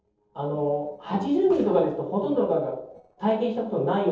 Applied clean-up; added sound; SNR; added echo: neural separator model SepFormer DNS4.